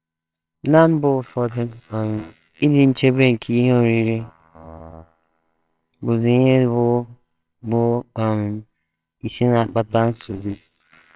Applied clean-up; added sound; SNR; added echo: neural separator model SepFormer WHAMR!.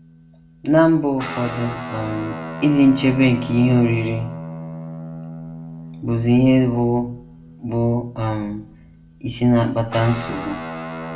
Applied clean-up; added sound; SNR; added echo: none; Guitar; 13 dB; reverberation time 0.4 s.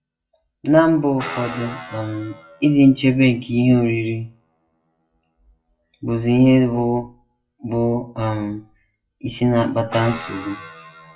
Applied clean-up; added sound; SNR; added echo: classical method WPE with log-MMSE.